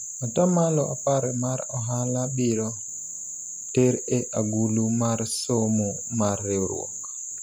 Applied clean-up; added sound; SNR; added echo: none; none; none; none.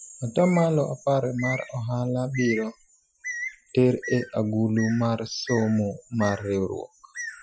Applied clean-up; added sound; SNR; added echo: classical method Wiener filter.